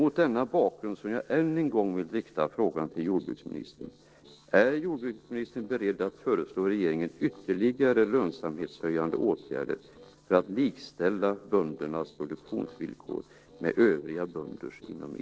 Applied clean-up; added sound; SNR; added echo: neural separator model SepFormer DNS4.